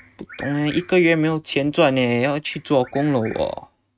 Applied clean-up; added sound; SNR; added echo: neural mask model RNNoise.